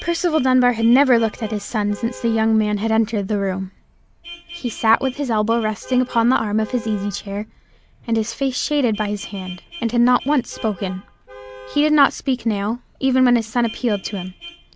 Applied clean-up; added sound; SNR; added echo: none; Vehicle horn, car horn, honking; 20 dB; none.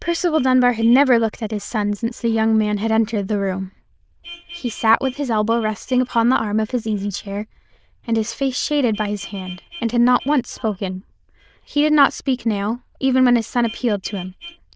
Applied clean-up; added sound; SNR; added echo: neural diffusion model UNIVERSE++.